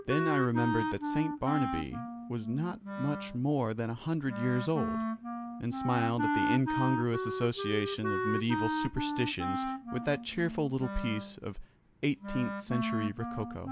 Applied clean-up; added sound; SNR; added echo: none; Wind instrument, woodwind instrument; 3 dB; none.